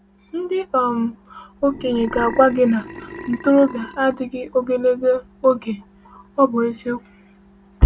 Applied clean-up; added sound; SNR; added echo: none; Burping, eructation; 14 dB; none.